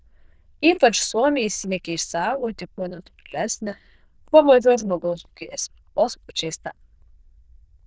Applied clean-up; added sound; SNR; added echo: neural diffusion model UNIVERSE++.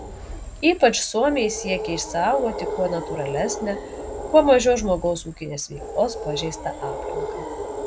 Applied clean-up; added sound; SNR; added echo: none; Animal; 9 dB; none.